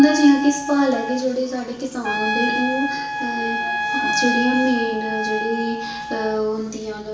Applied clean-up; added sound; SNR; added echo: none; Trumpet; 4 dB; reverberation time 0.8 s.